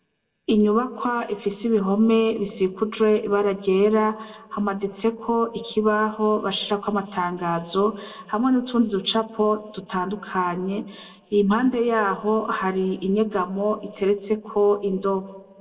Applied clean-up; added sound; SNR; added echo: neural separator model SepFormer DNS4.